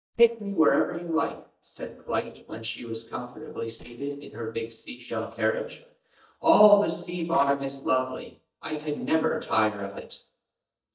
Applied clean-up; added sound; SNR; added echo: neural mask model DeepFilterNet 3.